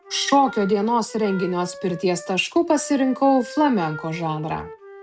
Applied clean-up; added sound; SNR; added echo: none; Wind instrument, woodwind instrument + Wind instrument, woodwind instrument; 17 dB; none.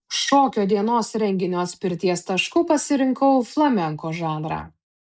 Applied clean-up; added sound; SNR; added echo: neural mask model Resemble Enhance denoiser.